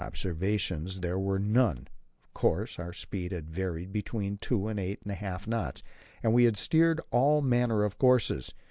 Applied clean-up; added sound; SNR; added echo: none; none; none; none.